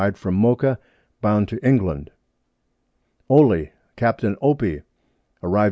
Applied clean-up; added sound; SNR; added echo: none; none; none; none.